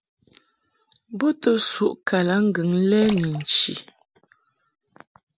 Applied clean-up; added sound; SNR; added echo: none; Splash, splatter; 16 dB; none.